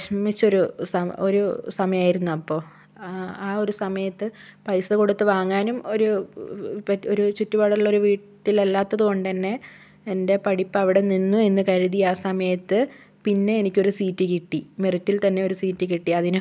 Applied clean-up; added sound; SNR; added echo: none; none; none; none.